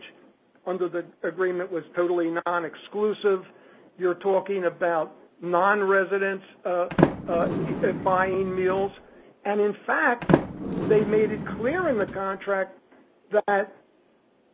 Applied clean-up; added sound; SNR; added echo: none; Sliding door; 2 dB; none.